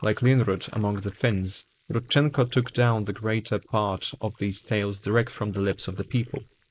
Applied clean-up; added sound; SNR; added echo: neural mask model Resemble Enhance denoiser.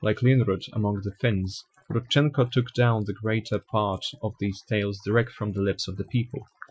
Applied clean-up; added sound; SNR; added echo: classical method Wiener filter.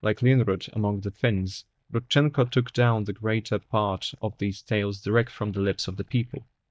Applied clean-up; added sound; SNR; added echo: neural mask model DeepFilterNet 3.